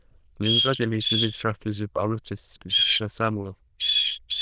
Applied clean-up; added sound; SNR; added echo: neural diffusion model UNIVERSE++.